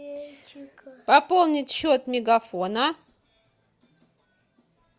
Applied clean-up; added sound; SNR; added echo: none; none; none; none.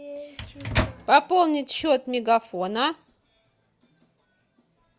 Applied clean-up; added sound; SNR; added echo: none; Microwave oven; 5 dB; none.